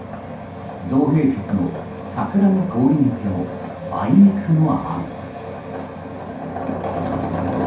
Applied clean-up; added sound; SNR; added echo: none; none; none; reverberation time 0.6 s.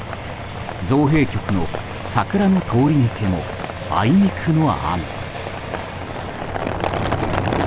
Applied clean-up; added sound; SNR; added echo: none; none; none; none.